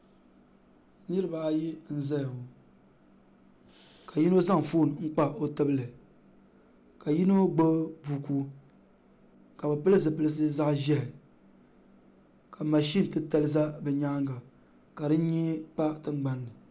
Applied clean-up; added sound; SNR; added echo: none; none; none; none.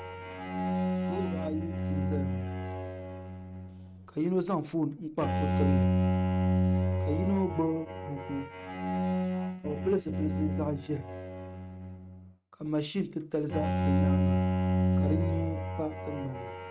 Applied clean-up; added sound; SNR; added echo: neural mask model RNNoise.